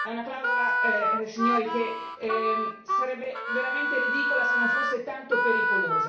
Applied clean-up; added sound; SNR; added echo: none; Harmonica; -4 dB; reverberation time 0.6 s.